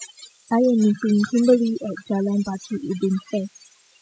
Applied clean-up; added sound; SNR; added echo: classical method spectral subtraction.